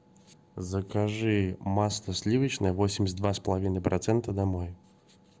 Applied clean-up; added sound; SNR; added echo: none; none; none; none.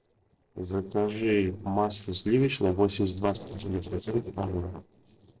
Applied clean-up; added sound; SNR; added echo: neural separator model SepFormer DNS4.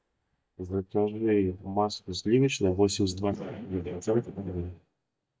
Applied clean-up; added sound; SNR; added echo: neural mask model DeepFilterNet 3.